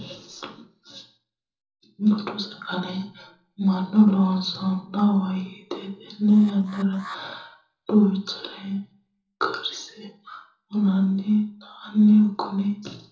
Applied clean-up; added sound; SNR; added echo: neural separator model SepFormer DNS4.